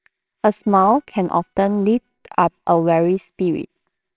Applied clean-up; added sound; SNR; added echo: neural separator model SepFormer WHAMR!.